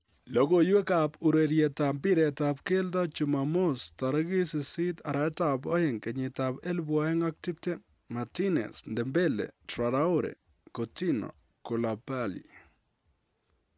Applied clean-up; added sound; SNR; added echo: none; none; none; none.